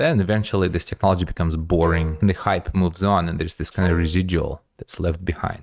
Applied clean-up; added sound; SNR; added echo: neural mask model RNNoise.